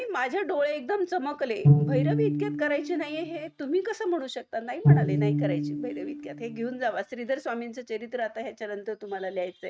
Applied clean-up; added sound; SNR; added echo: neural mask model RNNoise.